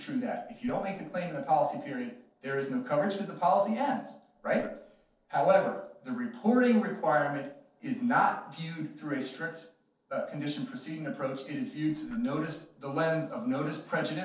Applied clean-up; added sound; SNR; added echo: neural separator model SepFormer DNS4.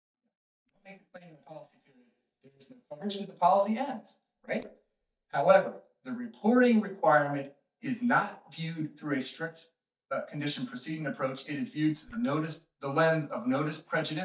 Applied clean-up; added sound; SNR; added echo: neural mask model DeepFilterNet 3.